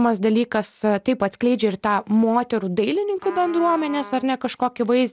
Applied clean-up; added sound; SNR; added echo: neural mask model DeepFilterNet 3.